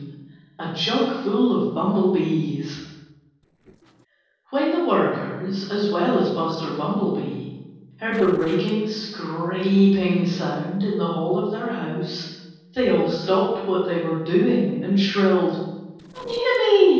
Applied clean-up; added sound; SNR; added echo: neural separator model SepFormer DNS4.